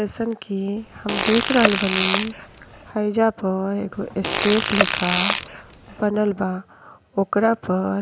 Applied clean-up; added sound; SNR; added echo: none; Fart; 2 dB; none.